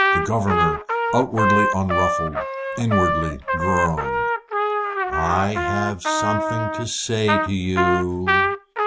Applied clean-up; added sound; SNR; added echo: none; Trumpet; -2 dB; none.